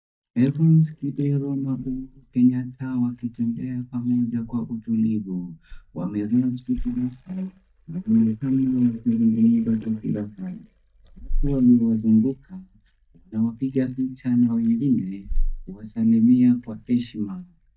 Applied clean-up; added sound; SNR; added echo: neural mask model DeepFilterNet 3.